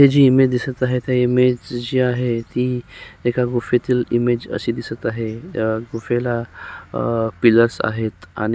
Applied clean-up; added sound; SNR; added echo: none; none; none; none.